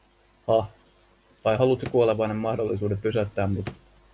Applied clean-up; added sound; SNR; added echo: none; Drawer open or close; 18 dB; none.